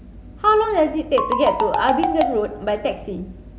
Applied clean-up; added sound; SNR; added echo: none; Marimba, xylophone; 3 dB; none.